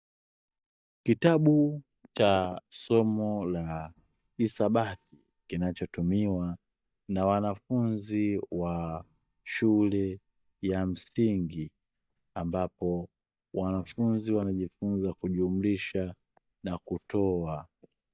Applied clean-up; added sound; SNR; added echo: neural mask model DeepFilterNet 3.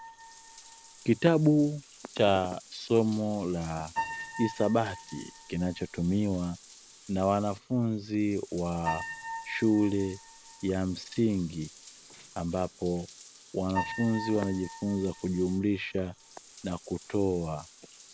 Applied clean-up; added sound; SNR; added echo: none; Bathtub (filling or washing) + Piano; 14 dB; none.